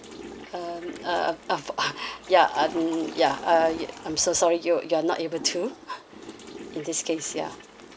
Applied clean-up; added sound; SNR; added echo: none; Toilet flush / Water; 16 dB; none.